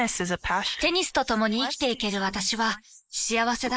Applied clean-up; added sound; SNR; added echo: neural mask model Resemble Enhance denoiser.